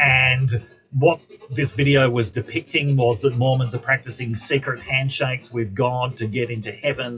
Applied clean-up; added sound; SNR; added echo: classical method WPE with log-MMSE.